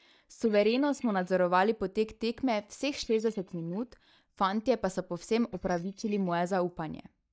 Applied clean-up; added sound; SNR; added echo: neural mask model DeepFilterNet 3.